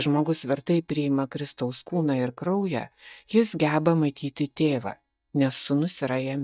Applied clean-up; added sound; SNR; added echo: neural mask model DeepFilterNet 3.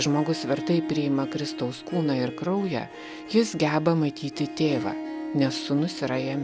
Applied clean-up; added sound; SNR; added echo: none; Harp; 9 dB; none.